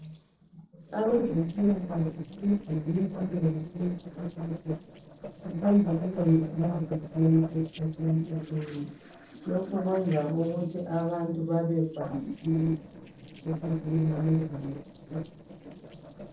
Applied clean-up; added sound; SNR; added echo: neural separator model SepFormer DNS4.